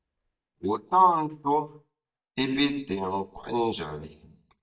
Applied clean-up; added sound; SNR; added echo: neural mask model DeepFilterNet 3.